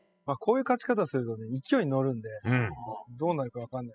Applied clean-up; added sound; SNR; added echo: classical method spectral subtraction.